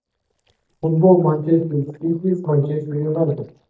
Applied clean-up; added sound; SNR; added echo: neural mask model DeepFilterNet 3.